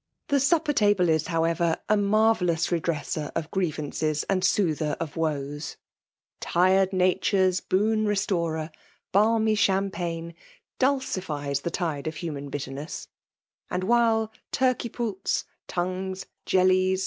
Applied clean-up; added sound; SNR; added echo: none; none; none; none.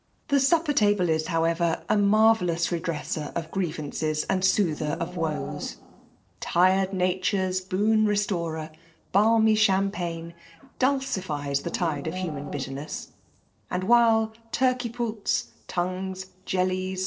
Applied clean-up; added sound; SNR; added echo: neural separator model SepFormer DNS4.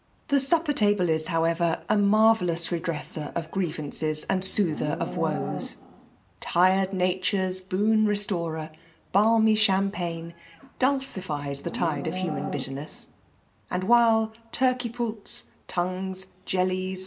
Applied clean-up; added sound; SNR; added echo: none; Livestock, farm animals, working animals; 15 dB; reverberation time 0.4 s.